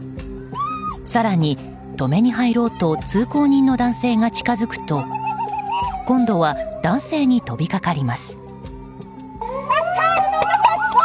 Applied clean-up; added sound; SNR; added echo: none; none; none; none.